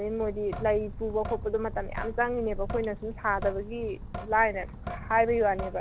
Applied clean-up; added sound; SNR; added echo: none; Drip / Sink (filling or washing); 9 dB; none.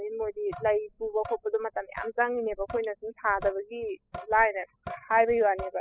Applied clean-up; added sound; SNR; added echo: classical method spectral subtraction.